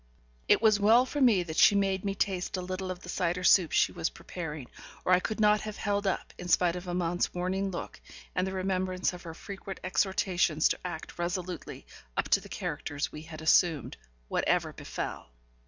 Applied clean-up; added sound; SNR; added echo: none; none; none; none.